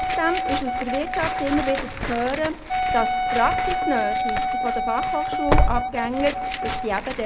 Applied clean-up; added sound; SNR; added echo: none; Tearing + Wind instrument, woodwind instrument; -2 dB; none.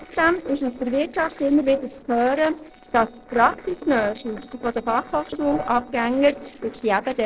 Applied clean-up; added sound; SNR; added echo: neural separator model SepFormer DNS4.